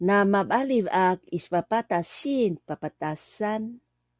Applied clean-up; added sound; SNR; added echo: none; none; none; none.